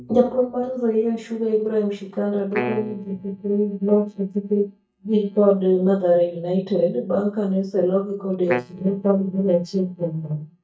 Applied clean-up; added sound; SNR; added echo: neural mask model DeepFilterNet 3.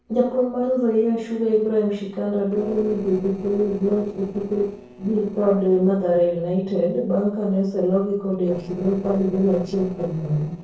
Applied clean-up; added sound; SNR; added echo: neural separator model SepFormer DNS4.